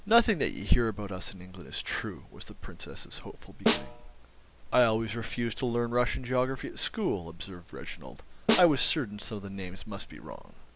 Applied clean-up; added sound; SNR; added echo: none; Snare drum; 2 dB; none.